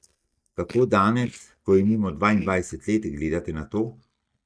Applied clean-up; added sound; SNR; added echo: neural mask model DeepFilterNet 3.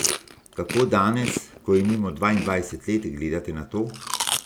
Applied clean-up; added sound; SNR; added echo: none; Chewing, mastication; 8 dB; none.